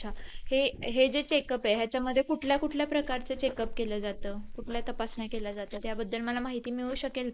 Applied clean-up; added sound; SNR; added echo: neural mask model Resemble Enhance denoiser.